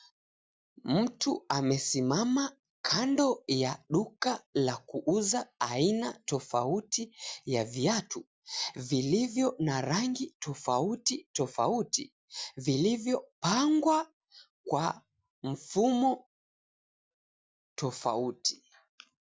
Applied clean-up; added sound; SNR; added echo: none; none; none; none.